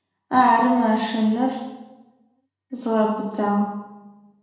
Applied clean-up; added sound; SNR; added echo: none; none; none; reverberation time 1.0 s.